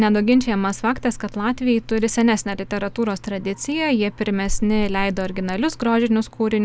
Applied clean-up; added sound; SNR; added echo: none; Dog; 12 dB; none.